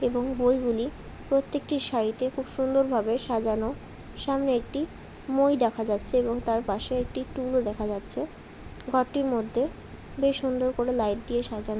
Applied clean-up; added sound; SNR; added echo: none; none; none; none.